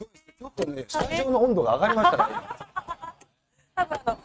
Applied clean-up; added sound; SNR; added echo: neural mask model RNNoise.